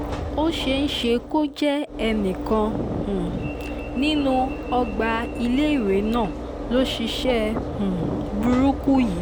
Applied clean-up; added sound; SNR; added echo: none; Alarm / Engine / Train; 6 dB; none.